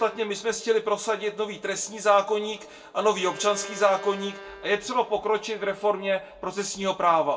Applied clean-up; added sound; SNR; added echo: none; Bowed string instrument; 20 dB; reverberation time 0.2 s.